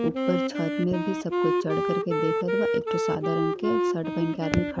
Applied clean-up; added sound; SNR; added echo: none; Wind instrument, woodwind instrument; -2 dB; none.